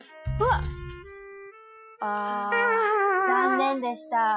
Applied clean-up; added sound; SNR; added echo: classical method Wiener filter.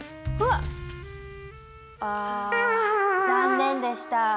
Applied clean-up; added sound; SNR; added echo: none; Wind instrument, woodwind instrument; 19 dB; none.